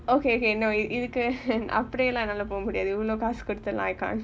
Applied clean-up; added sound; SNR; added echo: none; none; none; none.